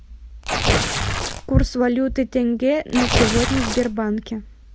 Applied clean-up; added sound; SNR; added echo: none; Tearing; 1 dB; none.